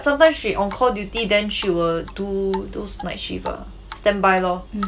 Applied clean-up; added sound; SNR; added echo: none; Drip; 18 dB; none.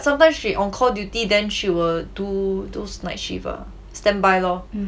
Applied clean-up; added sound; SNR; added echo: none; none; none; none.